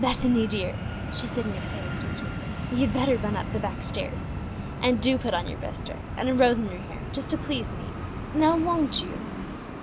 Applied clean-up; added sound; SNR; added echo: none; Fixed-wing aircraft, airplane; 5 dB; none.